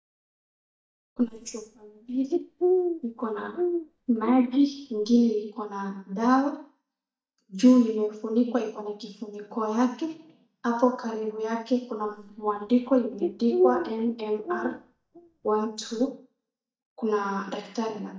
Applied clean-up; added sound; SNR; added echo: neural mask model DeepFilterNet 3.